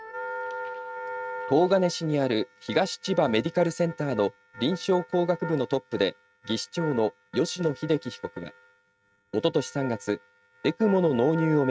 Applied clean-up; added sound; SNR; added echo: neural mask model RNNoise.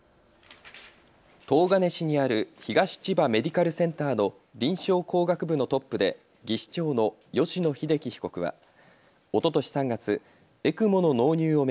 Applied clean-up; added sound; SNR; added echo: none; none; none; none.